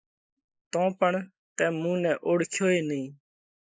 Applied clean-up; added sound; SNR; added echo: neural mask model Resemble Enhance denoiser.